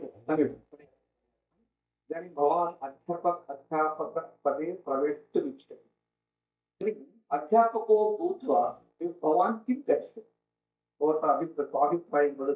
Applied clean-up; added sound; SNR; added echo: neural mask model DeepFilterNet 3.